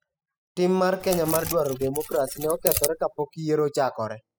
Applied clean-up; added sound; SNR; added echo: classical method spectral subtraction.